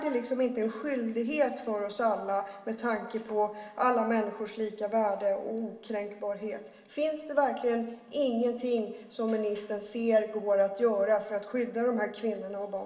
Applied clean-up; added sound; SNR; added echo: none; none; none; reverberation time 1.0 s.